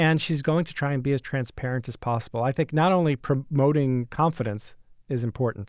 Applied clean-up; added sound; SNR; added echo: none; none; none; none.